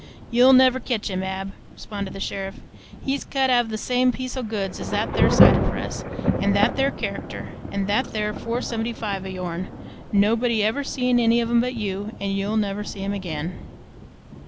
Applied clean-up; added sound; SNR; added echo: none; Thunder / Rain; 4 dB; none.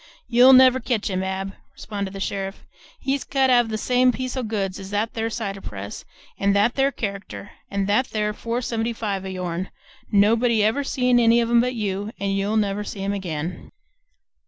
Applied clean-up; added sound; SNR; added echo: none; none; none; none.